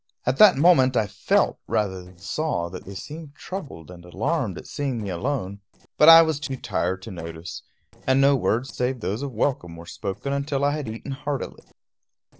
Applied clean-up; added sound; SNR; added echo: neural separator model SepFormer DNS4.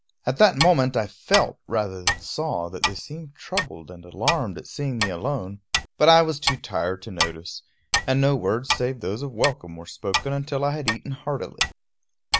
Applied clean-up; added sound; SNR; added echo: none; Clock; 5 dB; none.